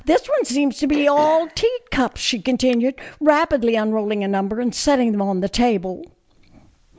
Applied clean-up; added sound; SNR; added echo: none; Cough; 19 dB; none.